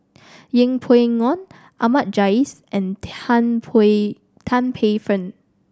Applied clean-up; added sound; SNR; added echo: none; none; none; none.